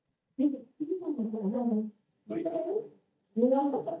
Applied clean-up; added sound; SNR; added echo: neural mask model DeepFilterNet 3.